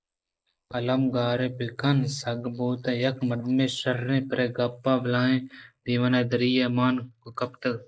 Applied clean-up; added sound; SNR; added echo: neural mask model Resemble Enhance denoiser.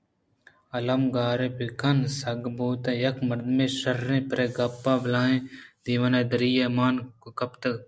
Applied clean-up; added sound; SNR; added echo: none; none; none; none.